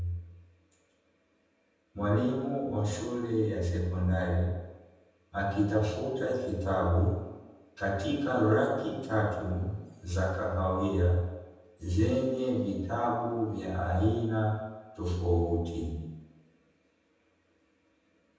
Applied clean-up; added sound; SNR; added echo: none; none; none; reverberation time 1.0 s.